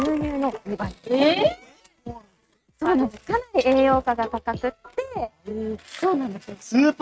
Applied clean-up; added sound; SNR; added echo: neural mask model RNNoise.